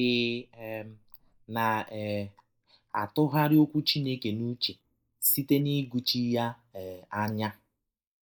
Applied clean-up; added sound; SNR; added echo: neural mask model Resemble Enhance denoiser.